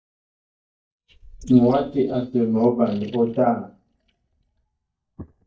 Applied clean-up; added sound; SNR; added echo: neural mask model DeepFilterNet 3.